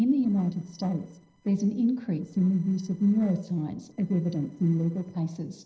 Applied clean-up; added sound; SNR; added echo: neural separator model SepFormer DNS4.